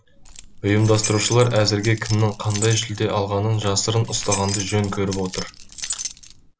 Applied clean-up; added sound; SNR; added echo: none; Keys jangling; 10 dB; none.